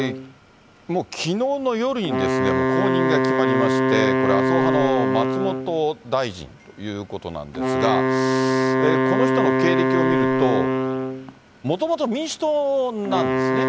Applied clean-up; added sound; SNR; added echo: none; Wind instrument, woodwind instrument; -3 dB; none.